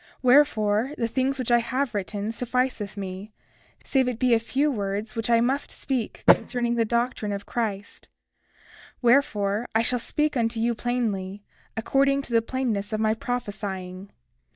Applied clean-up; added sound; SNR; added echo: neural mask model DeepFilterNet 3.